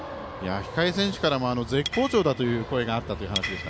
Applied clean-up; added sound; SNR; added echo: none; none; none; none.